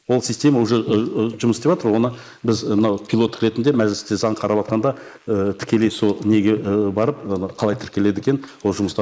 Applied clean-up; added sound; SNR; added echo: neural mask model Resemble Enhance denoiser.